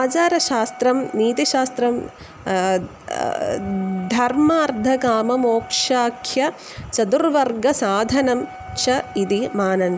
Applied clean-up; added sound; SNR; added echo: none; Wind instrument, woodwind instrument; 19 dB; none.